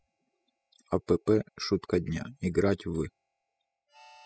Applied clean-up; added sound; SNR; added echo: classical method spectral subtraction.